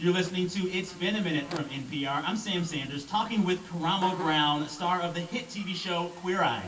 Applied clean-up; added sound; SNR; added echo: none; Buzz; 16 dB; reverberation time 0.2 s.